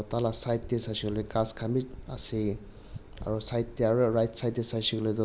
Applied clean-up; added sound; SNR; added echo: none; none; none; none.